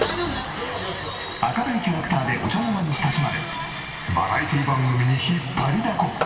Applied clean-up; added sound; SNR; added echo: none; Telephone; 14 dB; reverberation time 2.5 s.